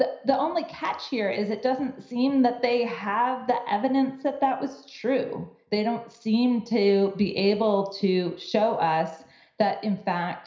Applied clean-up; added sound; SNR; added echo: none; none; none; reverberation time 0.5 s.